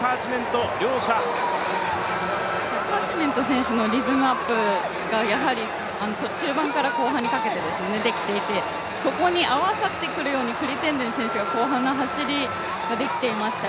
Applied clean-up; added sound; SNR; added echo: none; none; none; none.